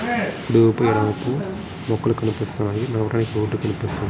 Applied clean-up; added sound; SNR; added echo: none; none; none; none.